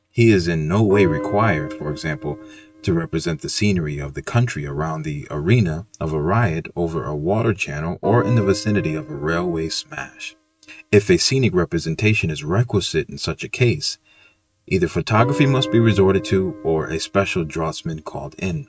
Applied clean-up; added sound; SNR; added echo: neural mask model RNNoise.